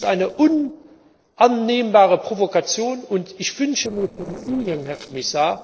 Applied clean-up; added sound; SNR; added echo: neural separator model SepFormer DNS4.